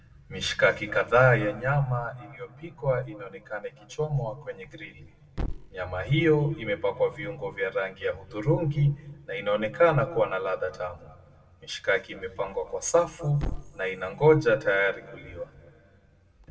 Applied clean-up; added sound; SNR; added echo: none; Thump, thud; 17 dB; reverberation time 1.6 s.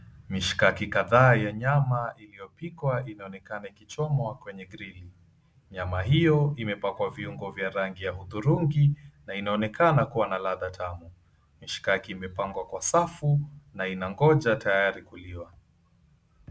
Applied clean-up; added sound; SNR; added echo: none; none; none; none.